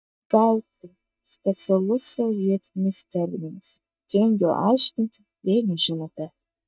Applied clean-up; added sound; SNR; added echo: neural mask model DeepFilterNet 3.